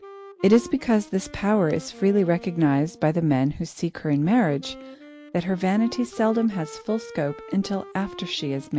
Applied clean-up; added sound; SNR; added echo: none; Wind instrument, woodwind instrument; 19 dB; none.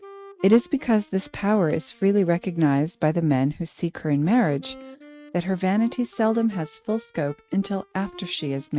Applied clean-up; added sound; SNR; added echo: neural mask model RNNoise.